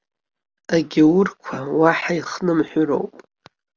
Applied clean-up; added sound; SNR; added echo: none; none; none; none.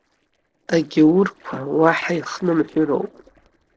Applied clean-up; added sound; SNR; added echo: neural separator model SepFormer DNS4.